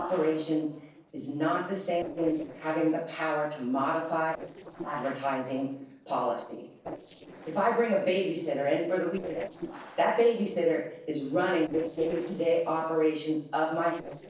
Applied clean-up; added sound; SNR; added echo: neural separator model SepFormer DNS4.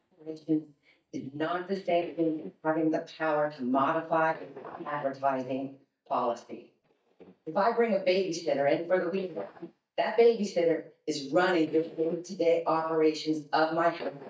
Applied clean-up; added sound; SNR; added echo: neural mask model DeepFilterNet 3.